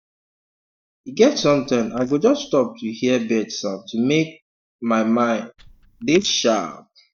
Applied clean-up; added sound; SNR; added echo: neural mask model DeepFilterNet 3.